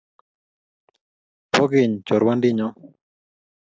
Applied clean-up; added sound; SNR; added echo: none; none; none; none.